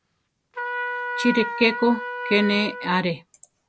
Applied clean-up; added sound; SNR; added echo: none; Trumpet; 7 dB; none.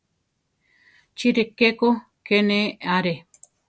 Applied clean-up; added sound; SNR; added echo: none; none; none; none.